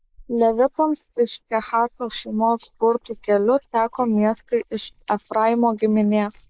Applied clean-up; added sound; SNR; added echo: neural mask model Resemble Enhance denoiser.